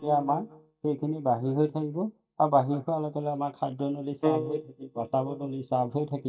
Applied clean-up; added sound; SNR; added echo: neural mask model DeepFilterNet 3.